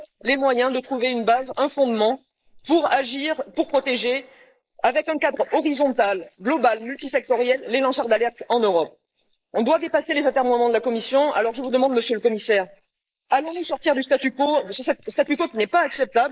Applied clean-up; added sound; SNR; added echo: neural mask model Resemble Enhance denoiser.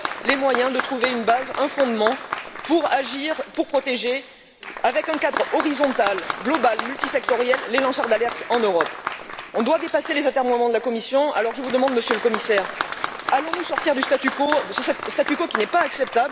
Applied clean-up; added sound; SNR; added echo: none; Applause; 7 dB; none.